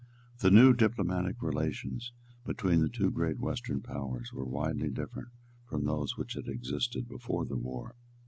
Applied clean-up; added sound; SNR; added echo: none; none; none; none.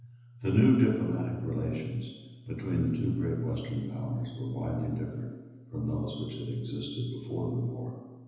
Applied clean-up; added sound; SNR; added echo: none; none; none; reverberation time 1.1 s.